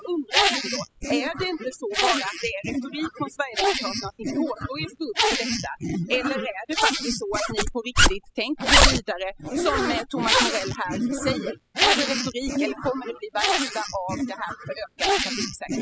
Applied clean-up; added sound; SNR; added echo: classical method spectral subtraction.